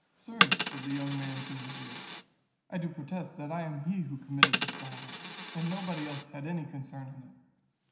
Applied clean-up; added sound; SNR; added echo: none; Coin (dropping); -4 dB; reverberation time 0.9 s.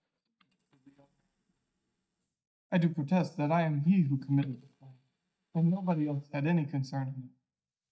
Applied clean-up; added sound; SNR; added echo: neural mask model DeepFilterNet 3.